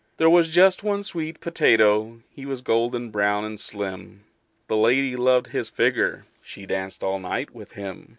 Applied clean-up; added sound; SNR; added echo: none; none; none; none.